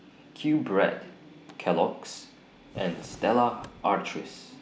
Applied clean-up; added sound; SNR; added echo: none; Drawer open or close; 19 dB; none.